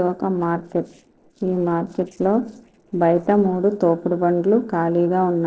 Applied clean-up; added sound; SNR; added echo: neural separator model SepFormer DNS4.